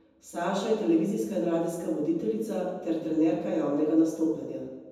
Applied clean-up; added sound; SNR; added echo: none; none; none; reverberation time 1.1 s.